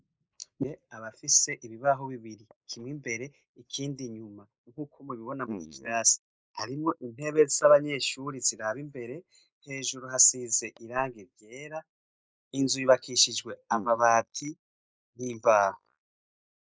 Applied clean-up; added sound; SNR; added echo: neural mask model Resemble Enhance denoiser.